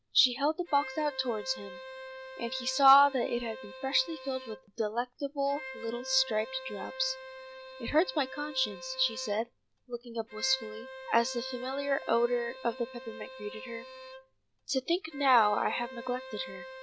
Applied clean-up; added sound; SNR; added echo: none; Bowed string instrument; 14 dB; none.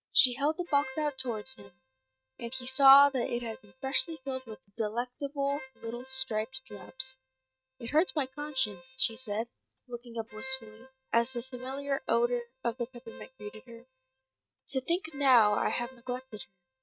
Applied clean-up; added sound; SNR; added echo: neural mask model RNNoise.